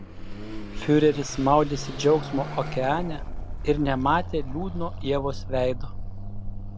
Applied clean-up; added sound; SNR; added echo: none; Car passing by / Accelerating, revving, vroom; 6 dB; none.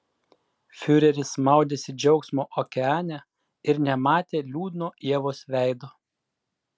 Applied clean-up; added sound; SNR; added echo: none; none; none; none.